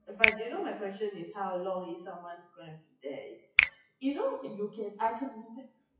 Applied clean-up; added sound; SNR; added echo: classical method WPE with log-MMSE.